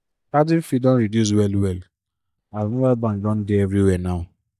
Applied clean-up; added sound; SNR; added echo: neural mask model DeepFilterNet 3.